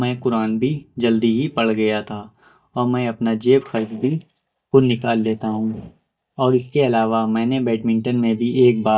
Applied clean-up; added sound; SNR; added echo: neural mask model DeepFilterNet 3.